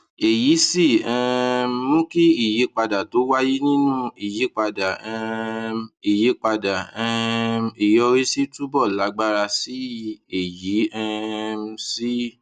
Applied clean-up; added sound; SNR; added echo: none; none; none; none.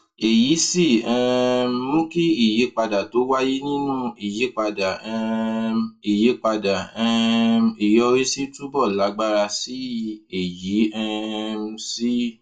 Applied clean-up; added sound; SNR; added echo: none; none; none; reverberation time 0.2 s.